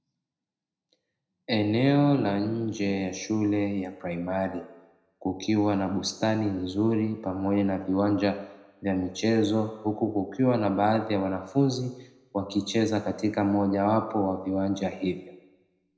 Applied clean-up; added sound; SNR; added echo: none; none; none; reverberation time 0.8 s.